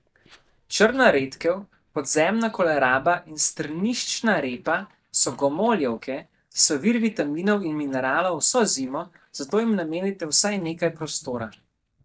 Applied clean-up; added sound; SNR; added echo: neural mask model DeepFilterNet 3.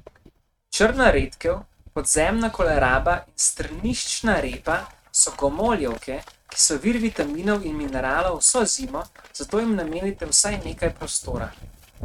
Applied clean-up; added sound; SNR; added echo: neural mask model RNNoise.